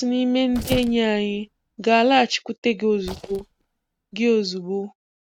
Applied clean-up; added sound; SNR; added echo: neural mask model RNNoise.